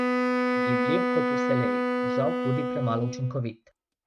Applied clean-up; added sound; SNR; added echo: neural mask model RNNoise.